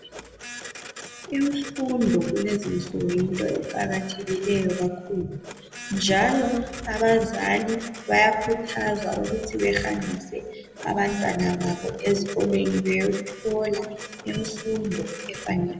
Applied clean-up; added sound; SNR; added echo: none; Printer; 15 dB; reverberation time 1.1 s.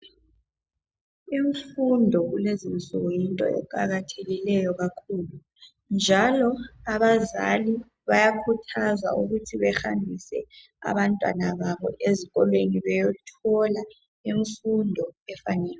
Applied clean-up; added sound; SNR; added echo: none; none; none; none.